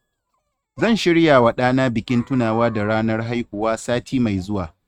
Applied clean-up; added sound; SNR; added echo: neural mask model RNNoise.